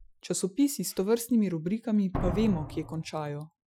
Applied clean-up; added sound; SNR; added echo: classical method Wiener filter.